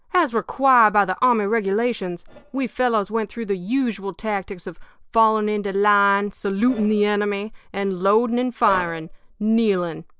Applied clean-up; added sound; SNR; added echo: neural separator model SepFormer DNS4.